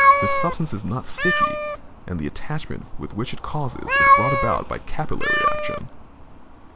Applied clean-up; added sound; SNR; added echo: none; Meow; -4 dB; none.